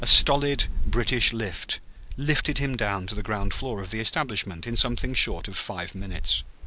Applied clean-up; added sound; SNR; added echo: none; Thunder / Rain; 5 dB; none.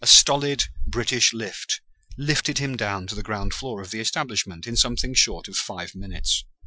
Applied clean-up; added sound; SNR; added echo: classical method Wiener filter.